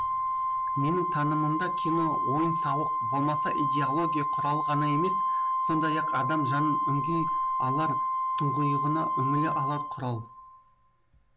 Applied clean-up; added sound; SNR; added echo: none; Organ; -2 dB; none.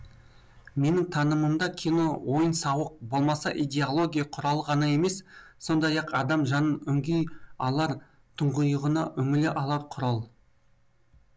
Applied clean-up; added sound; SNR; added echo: none; none; none; none.